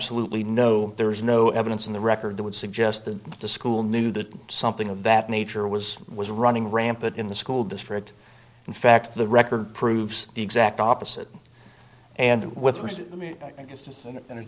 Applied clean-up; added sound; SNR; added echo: none; none; none; none.